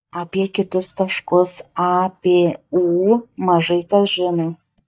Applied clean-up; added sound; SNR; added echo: neural mask model DeepFilterNet 3.